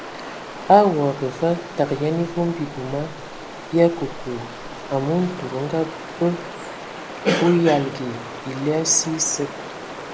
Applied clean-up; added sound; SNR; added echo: none; Stream; 12 dB; none.